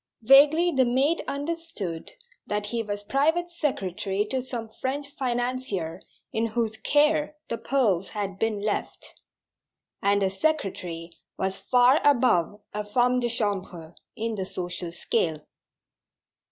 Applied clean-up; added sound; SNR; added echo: none; none; none; none.